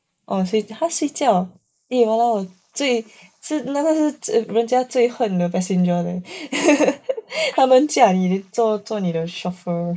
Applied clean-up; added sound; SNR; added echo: neural mask model Resemble Enhance denoiser.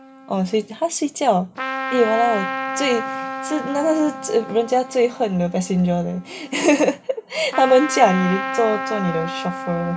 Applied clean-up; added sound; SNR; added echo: none; Trumpet; 9 dB; none.